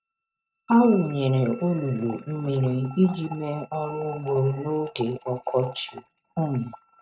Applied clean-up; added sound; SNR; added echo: neural mask model RNNoise.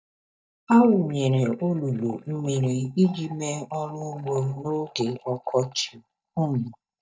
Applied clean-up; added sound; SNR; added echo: neural mask model DeepFilterNet 3.